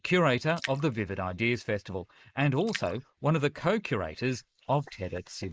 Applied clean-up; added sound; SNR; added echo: neural mask model Resemble Enhance denoiser.